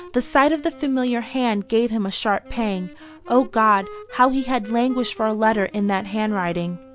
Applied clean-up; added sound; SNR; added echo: none; Wind instrument, woodwind instrument; 20 dB; none.